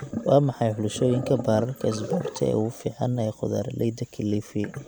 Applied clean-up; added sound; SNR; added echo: none; Sink (filling or washing); 12 dB; none.